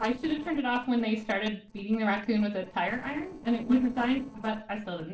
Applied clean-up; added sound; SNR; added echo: neural separator model SepFormer DNS4.